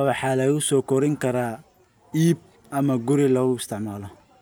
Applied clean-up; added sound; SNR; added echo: none; none; none; none.